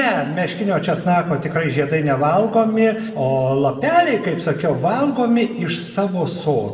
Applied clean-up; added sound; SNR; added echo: none; none; none; reverberation time 1.3 s.